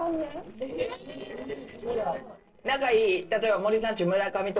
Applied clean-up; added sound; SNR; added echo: neural separator model SepFormer DNS4.